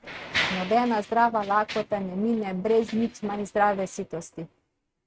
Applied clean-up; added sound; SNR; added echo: neural mask model RNNoise.